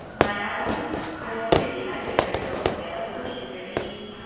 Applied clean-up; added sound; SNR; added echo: none; Fireworks; -3 dB; reverberation time 2.1 s.